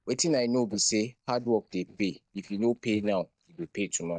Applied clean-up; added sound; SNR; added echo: neural mask model DeepFilterNet 3.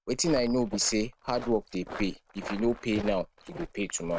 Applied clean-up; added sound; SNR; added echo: neural mask model RNNoise.